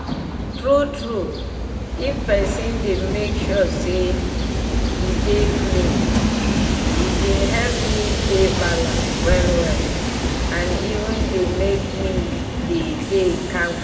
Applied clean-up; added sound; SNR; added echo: none; Train; -3 dB; reverberation time 1.4 s.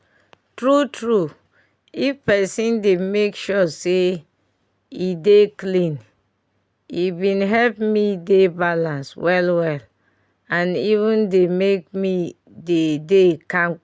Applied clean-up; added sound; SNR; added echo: none; none; none; none.